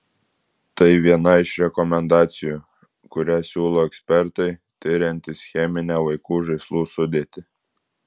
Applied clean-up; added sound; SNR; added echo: none; none; none; none.